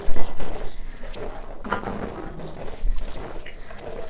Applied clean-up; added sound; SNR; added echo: neural separator model SepFormer DNS4.